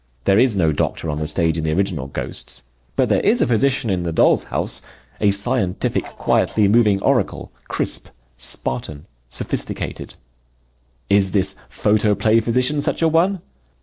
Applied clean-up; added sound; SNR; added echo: neural separator model SepFormer DNS4.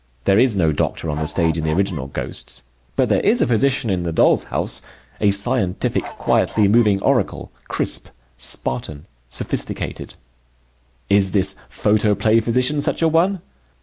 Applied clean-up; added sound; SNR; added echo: none; Bird / Fowl; 15 dB; none.